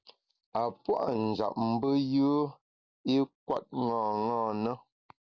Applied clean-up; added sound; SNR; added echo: none; none; none; none.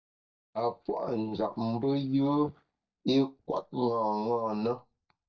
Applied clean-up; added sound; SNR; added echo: neural mask model DeepFilterNet 3.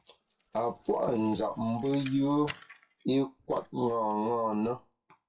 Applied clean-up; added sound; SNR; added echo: classical method WPE with log-MMSE.